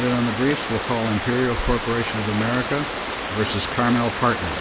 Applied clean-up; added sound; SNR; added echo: none; Water; 5 dB; none.